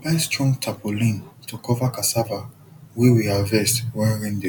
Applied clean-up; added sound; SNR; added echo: none; none; none; none.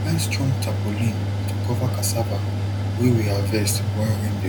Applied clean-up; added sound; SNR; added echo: none; Mechanical fan; -2 dB; none.